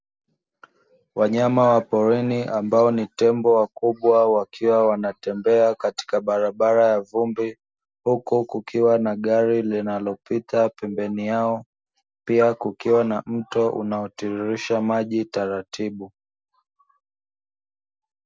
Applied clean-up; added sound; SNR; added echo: none; none; none; none.